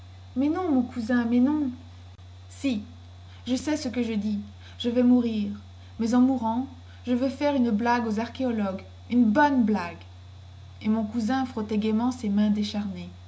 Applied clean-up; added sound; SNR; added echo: none; none; none; none.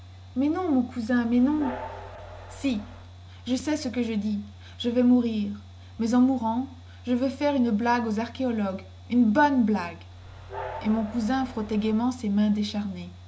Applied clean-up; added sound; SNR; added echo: none; Train; 15 dB; none.